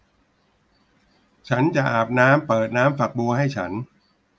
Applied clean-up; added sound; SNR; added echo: none; none; none; none.